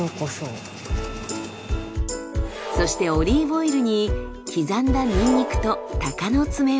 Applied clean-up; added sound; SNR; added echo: none; none; none; none.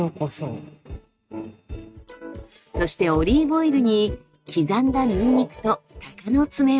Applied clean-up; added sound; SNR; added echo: neural mask model RNNoise.